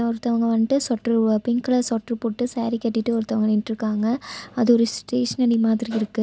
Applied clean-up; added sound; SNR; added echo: none; none; none; none.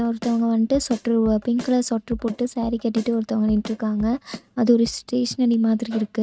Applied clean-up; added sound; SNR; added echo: neural mask model RNNoise.